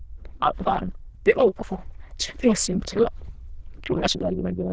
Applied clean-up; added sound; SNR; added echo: neural diffusion model UNIVERSE++.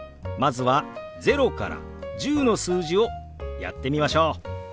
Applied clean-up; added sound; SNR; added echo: none; none; none; none.